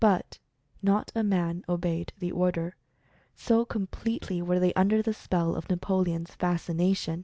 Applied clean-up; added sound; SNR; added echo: none; none; none; none.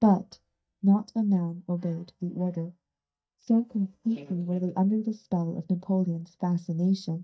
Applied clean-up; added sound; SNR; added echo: neural mask model DeepFilterNet 3.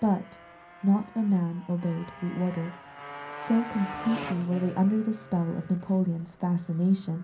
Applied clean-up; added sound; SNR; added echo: none; Motorcycle; 15 dB; reverberation time 0.3 s.